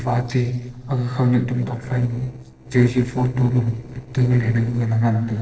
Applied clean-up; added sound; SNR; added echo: neural separator model SepFormer DNS4.